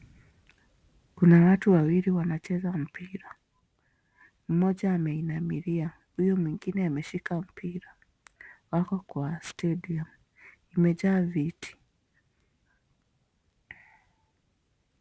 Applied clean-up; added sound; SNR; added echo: none; none; none; none.